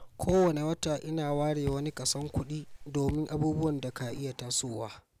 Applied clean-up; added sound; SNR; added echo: none; Raindrop / Drip; 13 dB; none.